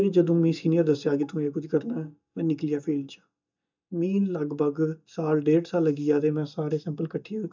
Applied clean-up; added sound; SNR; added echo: neural mask model DeepFilterNet 3.